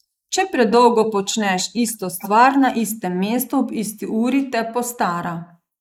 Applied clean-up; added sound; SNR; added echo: neural mask model Resemble Enhance denoiser.